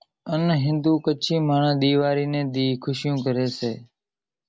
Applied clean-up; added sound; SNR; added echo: none; none; none; none.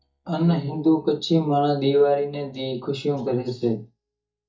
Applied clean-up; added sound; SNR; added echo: neural mask model DeepFilterNet 3.